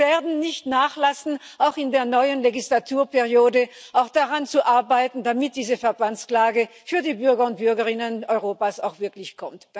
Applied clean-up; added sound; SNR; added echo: none; none; none; none.